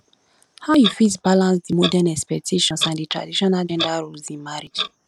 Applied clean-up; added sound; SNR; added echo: none; Clock; 11 dB; none.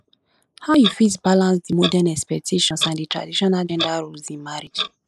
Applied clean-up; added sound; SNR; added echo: neural mask model Resemble Enhance denoiser.